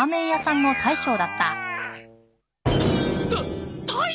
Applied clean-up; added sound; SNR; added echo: none; none; none; none.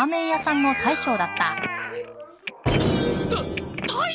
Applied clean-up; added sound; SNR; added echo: none; Telephone; 11 dB; none.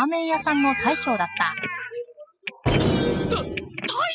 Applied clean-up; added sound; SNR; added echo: classical method spectral subtraction.